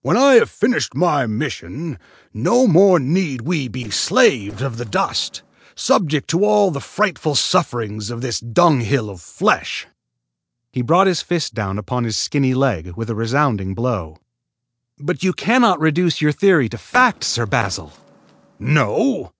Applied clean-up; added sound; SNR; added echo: neural separator model SepFormer DNS4.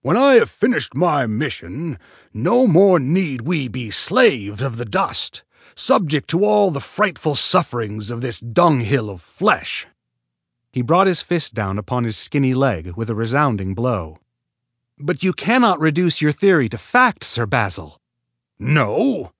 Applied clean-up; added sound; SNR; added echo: none; none; none; none.